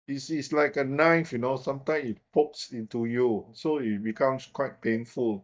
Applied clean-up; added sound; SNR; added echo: neural mask model DeepFilterNet 3.